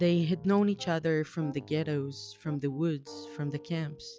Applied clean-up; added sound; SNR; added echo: classical method log-MMSE.